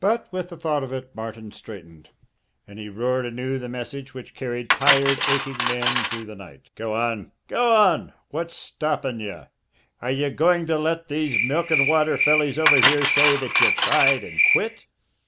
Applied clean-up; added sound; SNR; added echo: none; Cutlery, silverware + Cricket; -2 dB; none.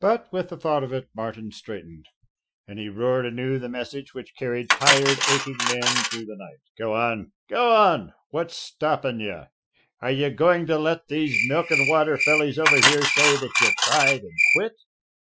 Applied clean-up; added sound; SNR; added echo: classical method Wiener filter.